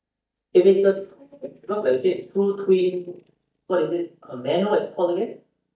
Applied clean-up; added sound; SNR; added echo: neural mask model DeepFilterNet 3.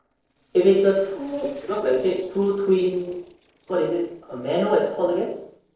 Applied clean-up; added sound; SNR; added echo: neural separator model SepFormer DNS4.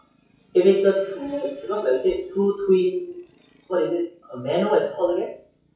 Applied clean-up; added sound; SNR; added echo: classical method WPE with log-MMSE.